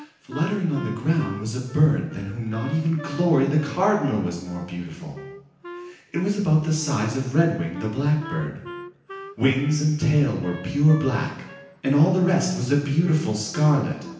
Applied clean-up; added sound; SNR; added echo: none; Wind instrument, woodwind instrument; 18 dB; reverberation time 0.9 s.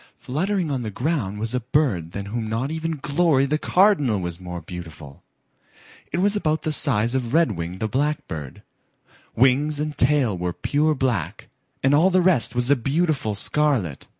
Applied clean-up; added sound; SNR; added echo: none; none; none; none.